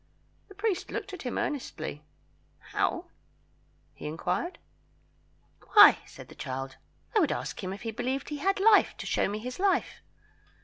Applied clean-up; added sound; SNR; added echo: none; none; none; none.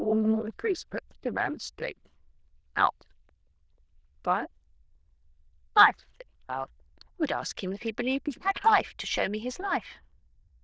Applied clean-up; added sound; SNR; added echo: neural diffusion model UNIVERSE++.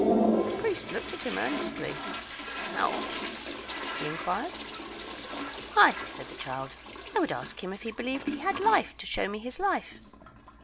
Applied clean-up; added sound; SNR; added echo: none; Toilet flush; 2 dB; none.